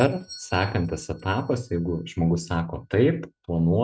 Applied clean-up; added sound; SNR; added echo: neural mask model RNNoise.